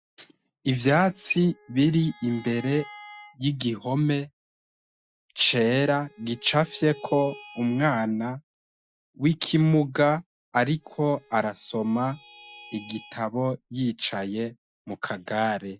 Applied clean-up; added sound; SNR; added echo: classical method Wiener filter.